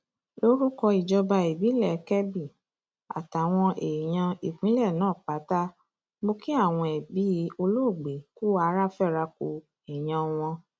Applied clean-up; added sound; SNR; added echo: none; none; none; none.